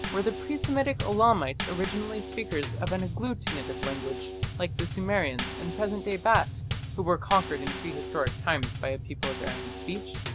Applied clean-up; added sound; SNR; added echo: none; Bass drum / Snare drum / Drum kit; 4 dB; none.